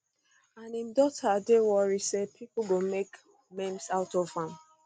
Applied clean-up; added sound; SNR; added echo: none; none; none; none.